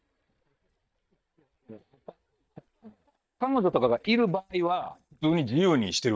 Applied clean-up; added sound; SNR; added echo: neural mask model DeepFilterNet 3.